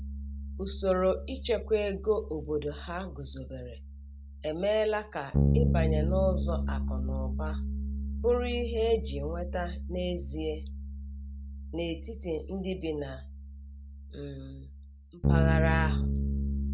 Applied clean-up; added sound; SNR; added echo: none; Bass guitar; -1 dB; none.